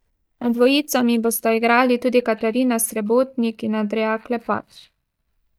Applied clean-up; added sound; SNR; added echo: neural mask model DeepFilterNet 3.